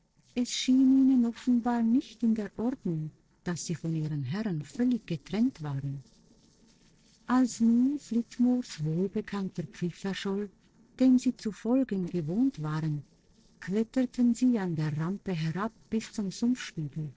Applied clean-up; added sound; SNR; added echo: neural separator model SepFormer DNS4.